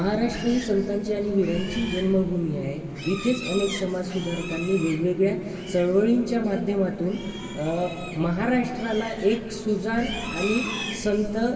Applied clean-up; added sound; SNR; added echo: none; Livestock, farm animals, working animals; 14 dB; reverberation time 2.2 s.